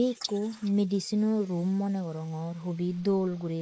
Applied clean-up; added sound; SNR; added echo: neural mask model Resemble Enhance denoiser.